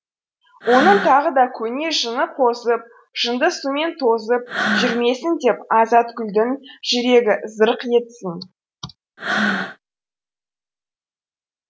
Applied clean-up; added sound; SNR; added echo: none; Breathing; 6 dB; none.